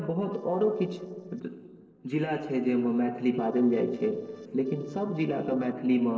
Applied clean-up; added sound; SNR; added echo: neural separator model SepFormer DNS4.